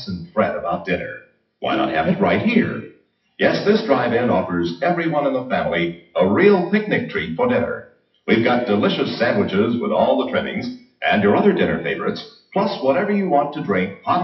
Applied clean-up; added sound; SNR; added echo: classical method WPE with log-MMSE.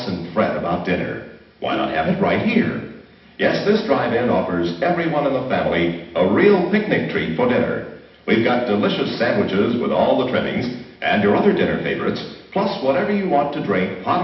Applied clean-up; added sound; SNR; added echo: none; Bowed string instrument; 14 dB; reverberation time 0.8 s.